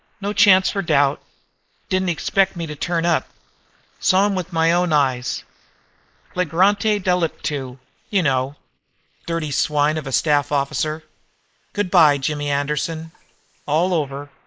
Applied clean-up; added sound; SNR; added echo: neural mask model Resemble Enhance denoiser.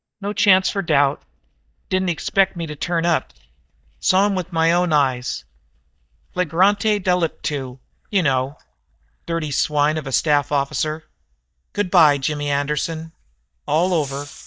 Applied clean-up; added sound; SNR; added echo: neural mask model DeepFilterNet 3.